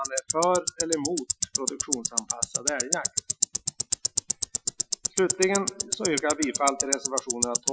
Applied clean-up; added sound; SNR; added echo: classical method Wiener filter.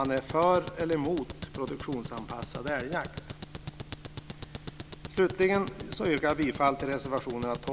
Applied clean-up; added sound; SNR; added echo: none; Tick-tock; -2 dB; none.